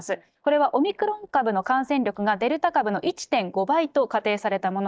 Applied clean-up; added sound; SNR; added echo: neural mask model DeepFilterNet 3.